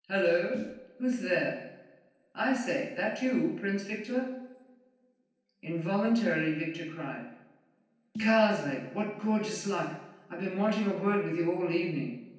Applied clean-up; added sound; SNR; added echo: neural separator model SepFormer DNS4.